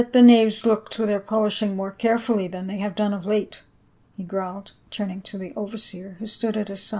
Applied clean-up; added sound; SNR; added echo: none; none; none; none.